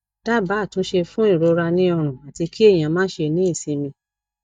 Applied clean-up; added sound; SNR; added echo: neural mask model DeepFilterNet 3.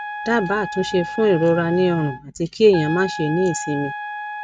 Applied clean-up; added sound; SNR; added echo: none; Trumpet; 10 dB; none.